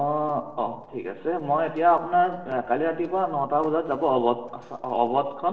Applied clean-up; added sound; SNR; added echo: neural separator model SepFormer DNS4.